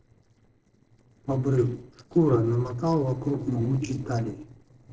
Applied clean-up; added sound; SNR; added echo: neural separator model SepFormer DNS4.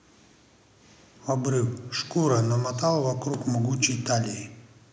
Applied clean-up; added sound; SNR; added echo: none; none; none; none.